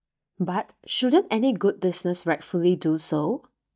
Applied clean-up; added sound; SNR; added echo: neural mask model DeepFilterNet 3.